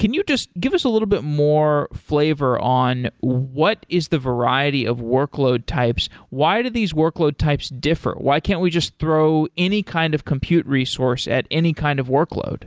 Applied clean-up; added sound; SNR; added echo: none; none; none; none.